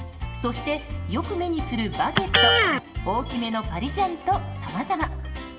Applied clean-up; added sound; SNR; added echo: none; Electric guitar; -1 dB; reverberation time 1.3 s.